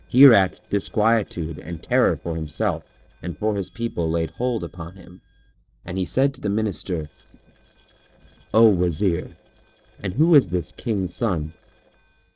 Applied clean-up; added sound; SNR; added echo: neural separator model SepFormer DNS4.